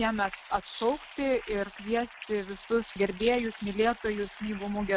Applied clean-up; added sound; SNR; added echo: neural mask model Resemble Enhance denoiser.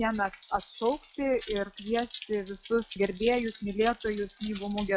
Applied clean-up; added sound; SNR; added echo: classical method log-MMSE.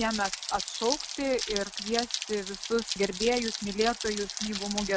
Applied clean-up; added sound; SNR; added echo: none; Rain; 5 dB; none.